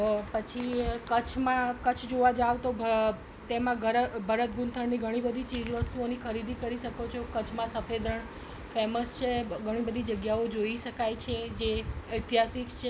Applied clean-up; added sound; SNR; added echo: none; none; none; none.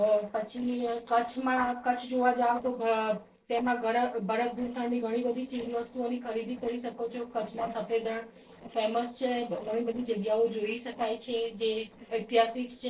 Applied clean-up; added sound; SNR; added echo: neural separator model SepFormer DNS4.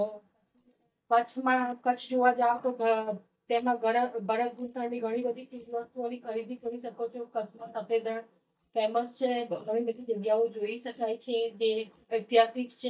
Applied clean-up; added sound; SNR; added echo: neural mask model DeepFilterNet 3.